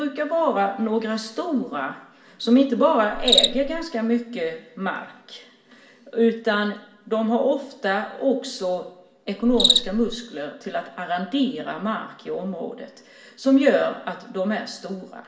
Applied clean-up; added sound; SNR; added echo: none; Cricket; 8 dB; reverberation time 0.4 s.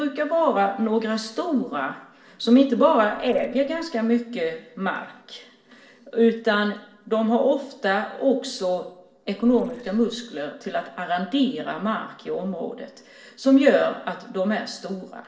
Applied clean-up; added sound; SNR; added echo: neural separator model SepFormer DNS4.